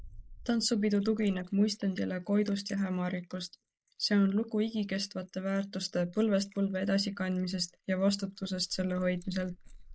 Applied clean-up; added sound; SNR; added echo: neural mask model Resemble Enhance denoiser.